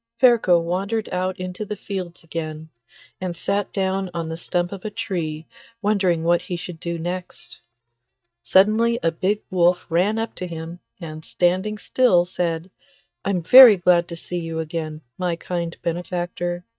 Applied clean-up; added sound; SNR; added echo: neural mask model DeepFilterNet 3.